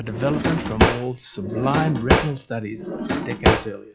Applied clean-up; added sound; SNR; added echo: classical method log-MMSE.